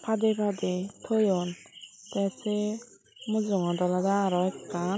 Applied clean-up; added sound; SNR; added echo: none; none; none; none.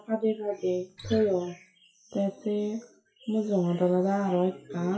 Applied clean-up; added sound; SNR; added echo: classical method WPE with log-MMSE.